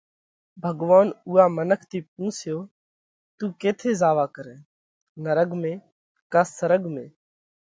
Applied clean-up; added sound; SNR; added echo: none; none; none; none.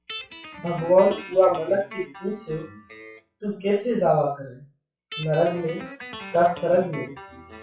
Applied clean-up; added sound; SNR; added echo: classical method WPE with log-MMSE.